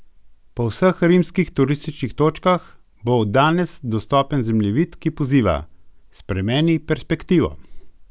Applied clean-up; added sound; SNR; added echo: none; none; none; none.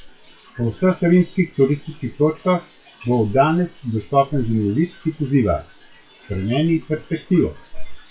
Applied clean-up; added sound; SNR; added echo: classical method WPE with log-MMSE.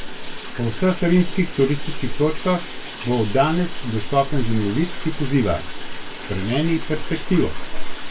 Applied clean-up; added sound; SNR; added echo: none; Bathtub (filling or washing); 15 dB; reverberation time 0.2 s.